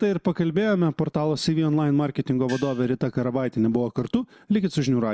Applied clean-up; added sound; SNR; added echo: none; Gong; 17 dB; none.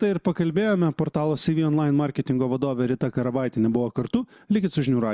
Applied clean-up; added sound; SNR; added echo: none; none; none; none.